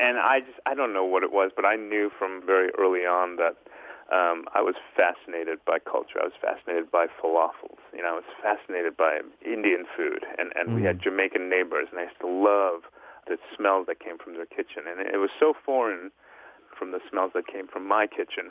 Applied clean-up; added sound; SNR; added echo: none; none; none; none.